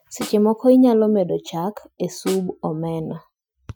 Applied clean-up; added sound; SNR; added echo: classical method Wiener filter.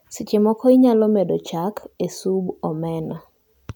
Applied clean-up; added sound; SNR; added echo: none; none; none; none.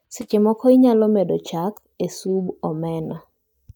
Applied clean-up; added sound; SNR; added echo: neural mask model DeepFilterNet 3.